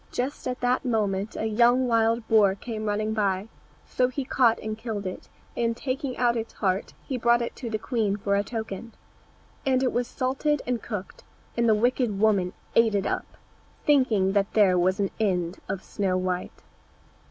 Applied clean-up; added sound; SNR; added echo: none; none; none; none.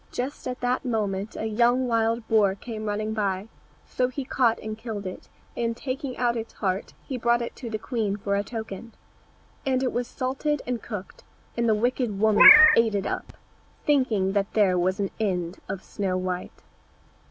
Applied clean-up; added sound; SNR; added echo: none; Meow; -5 dB; none.